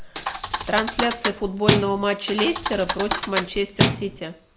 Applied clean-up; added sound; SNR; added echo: none; Thump, thud; 0 dB; none.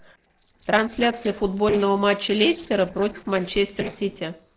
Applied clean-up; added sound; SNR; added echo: neural separator model SepFormer DNS4.